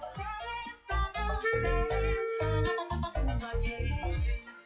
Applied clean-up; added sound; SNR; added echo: classical method log-MMSE.